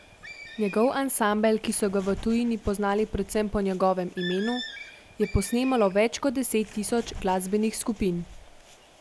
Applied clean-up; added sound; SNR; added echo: none; Bird; 17 dB; none.